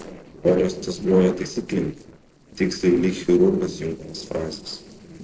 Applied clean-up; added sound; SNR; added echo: neural separator model SepFormer DNS4.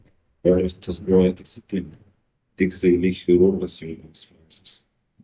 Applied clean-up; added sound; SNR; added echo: neural mask model DeepFilterNet 3.